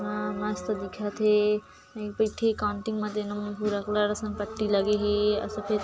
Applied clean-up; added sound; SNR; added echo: none; none; none; none.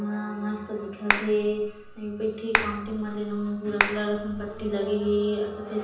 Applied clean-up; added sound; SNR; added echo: none; Clapping; 3 dB; reverberation time 0.9 s.